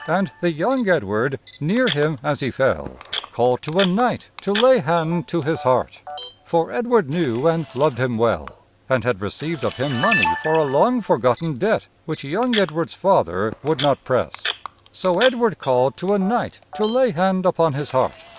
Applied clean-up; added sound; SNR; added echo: none; Camera; 10 dB; none.